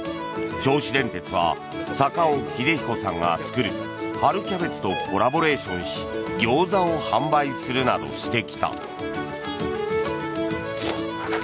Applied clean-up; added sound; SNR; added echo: none; none; none; none.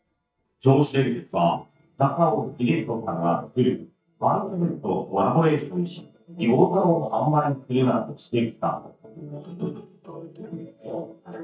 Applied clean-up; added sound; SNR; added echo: neural mask model DeepFilterNet 3.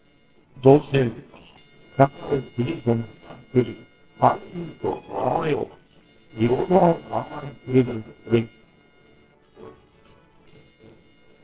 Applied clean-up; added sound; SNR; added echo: neural separator model SepFormer WHAMR!.